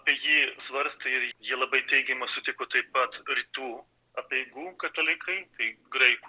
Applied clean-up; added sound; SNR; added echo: none; none; none; none.